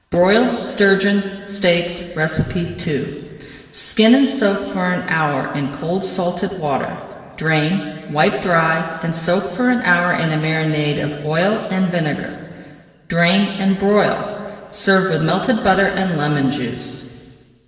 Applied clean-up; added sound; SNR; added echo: none; none; none; reverberation time 2.1 s.